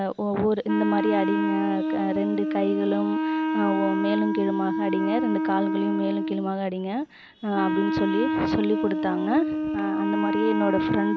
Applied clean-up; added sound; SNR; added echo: none; Wind instrument, woodwind instrument; 0 dB; none.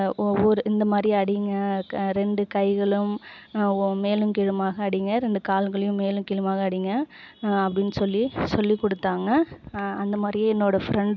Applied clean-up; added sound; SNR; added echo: none; none; none; none.